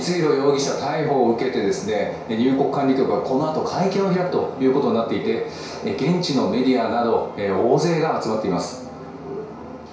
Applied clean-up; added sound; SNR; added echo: none; none; none; reverberation time 0.6 s.